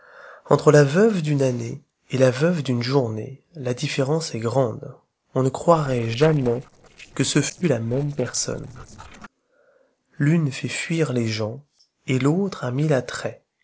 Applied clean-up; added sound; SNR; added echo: neural separator model SepFormer DNS4.